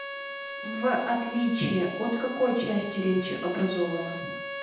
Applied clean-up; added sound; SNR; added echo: none; Bowed string instrument; 9 dB; reverberation time 0.8 s.